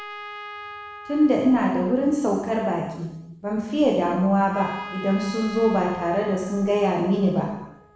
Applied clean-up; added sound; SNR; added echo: none; Trumpet; 17 dB; reverberation time 0.9 s.